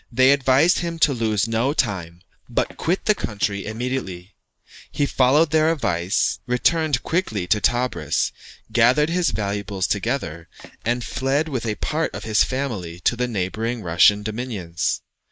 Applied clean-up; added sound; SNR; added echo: neural mask model Resemble Enhance denoiser.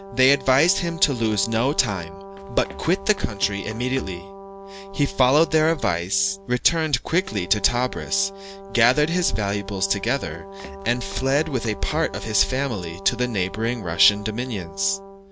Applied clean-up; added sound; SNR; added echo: none; Brass instrument + Run; 14 dB; none.